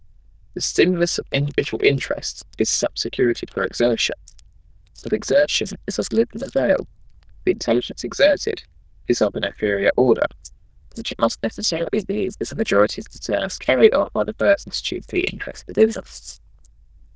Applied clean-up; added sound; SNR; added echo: neural diffusion model UNIVERSE++.